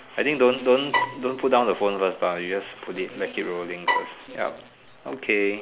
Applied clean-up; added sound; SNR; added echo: none; Bowed string instrument; 3 dB; none.